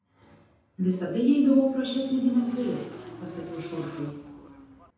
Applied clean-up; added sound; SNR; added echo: none; Motorcycle / Engine; 16 dB; reverberation time 0.8 s.